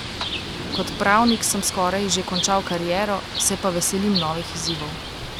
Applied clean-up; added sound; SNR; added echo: none; Bird; 7 dB; none.